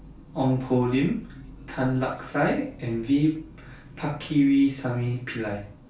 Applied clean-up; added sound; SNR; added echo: none; none; none; reverberation time 0.3 s.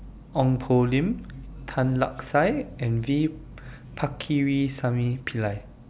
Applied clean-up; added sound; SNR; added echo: none; none; none; none.